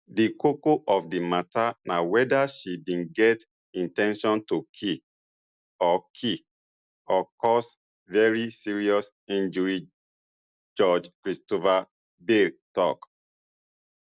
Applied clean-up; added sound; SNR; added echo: none; none; none; none.